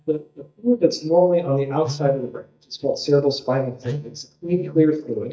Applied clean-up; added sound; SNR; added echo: neural mask model DeepFilterNet 3.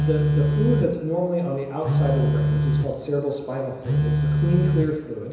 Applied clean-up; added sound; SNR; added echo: none; Telephone; -3 dB; reverberation time 1.0 s.